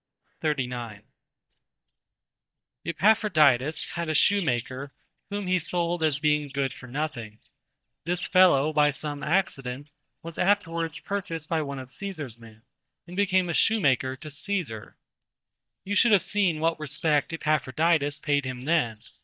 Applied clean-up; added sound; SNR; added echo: neural mask model DeepFilterNet 3.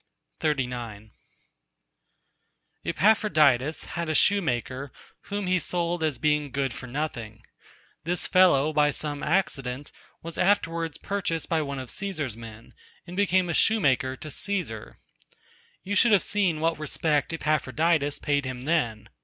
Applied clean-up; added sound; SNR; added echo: none; none; none; none.